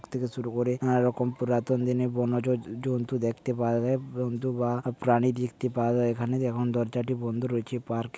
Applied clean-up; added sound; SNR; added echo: none; none; none; none.